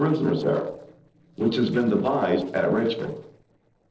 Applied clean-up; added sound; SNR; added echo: neural separator model SepFormer DNS4.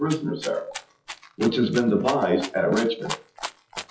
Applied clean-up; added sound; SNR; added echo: classical method WPE with log-MMSE.